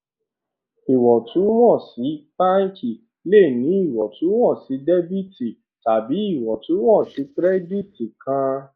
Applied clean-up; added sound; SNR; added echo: neural mask model Resemble Enhance denoiser.